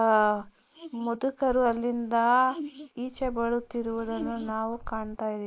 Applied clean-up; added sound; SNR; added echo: neural mask model Resemble Enhance denoiser.